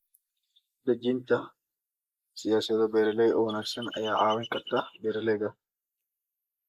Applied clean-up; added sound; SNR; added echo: neural mask model Resemble Enhance denoiser.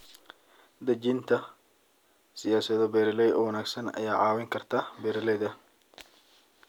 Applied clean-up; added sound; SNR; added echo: none; none; none; none.